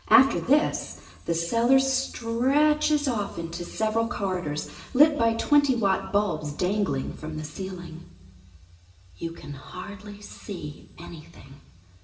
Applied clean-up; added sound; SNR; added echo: none; none; none; reverberation time 0.9 s.